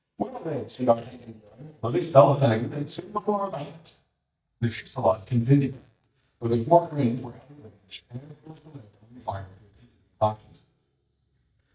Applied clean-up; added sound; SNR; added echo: neural mask model DeepFilterNet 3.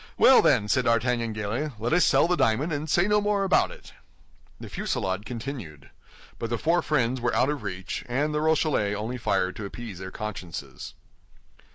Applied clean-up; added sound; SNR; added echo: none; none; none; none.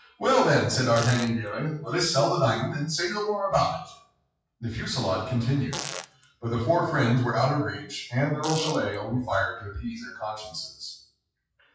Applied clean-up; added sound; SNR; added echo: classical method WPE with log-MMSE.